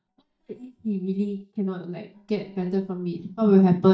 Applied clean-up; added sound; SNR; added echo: neural mask model DeepFilterNet 3.